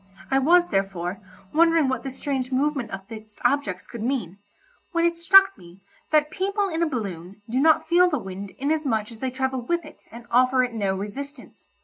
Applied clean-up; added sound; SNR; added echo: none; none; none; none.